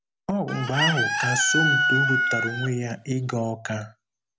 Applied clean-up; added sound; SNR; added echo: none; Chicken, rooster; -1 dB; none.